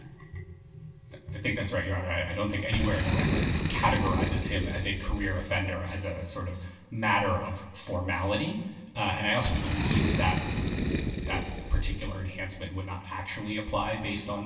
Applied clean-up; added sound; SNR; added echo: none; Boom; 3 dB; reverberation time 1.0 s.